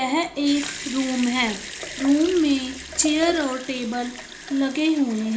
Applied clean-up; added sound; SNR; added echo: none; Sink (filling or washing) / Water tap, faucet / Liquid; 13 dB; reverberation time 0.4 s.